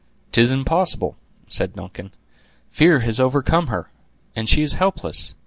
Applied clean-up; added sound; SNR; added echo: none; none; none; none.